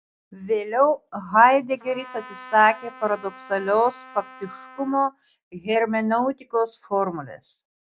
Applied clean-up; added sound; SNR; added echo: none; Trumpet; 20 dB; none.